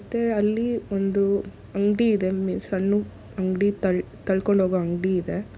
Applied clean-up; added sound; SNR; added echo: none; none; none; none.